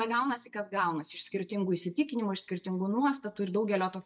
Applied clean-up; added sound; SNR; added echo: neural mask model DeepFilterNet 3.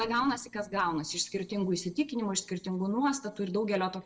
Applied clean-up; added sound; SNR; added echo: neural separator model SepFormer DNS4.